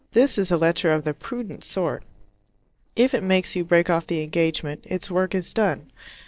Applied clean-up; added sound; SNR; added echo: neural separator model SepFormer DNS4.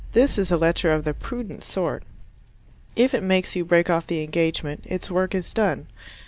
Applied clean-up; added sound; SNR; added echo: none; none; none; none.